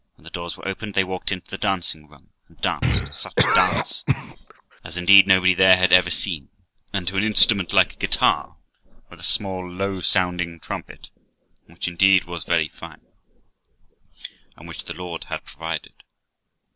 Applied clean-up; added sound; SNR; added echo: none; Cough; 0 dB; none.